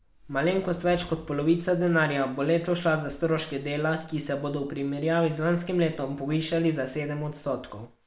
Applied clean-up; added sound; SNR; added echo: none; none; none; none.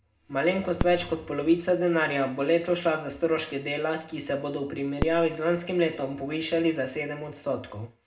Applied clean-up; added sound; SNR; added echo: none; Fireworks; 12 dB; reverberation time 0.2 s.